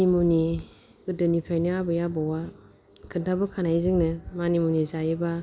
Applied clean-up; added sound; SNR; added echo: none; none; none; none.